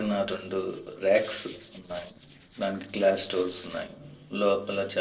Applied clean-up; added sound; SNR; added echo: neural separator model SepFormer DNS4.